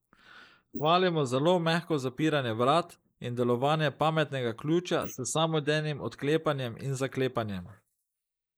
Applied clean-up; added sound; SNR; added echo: neural mask model Resemble Enhance denoiser.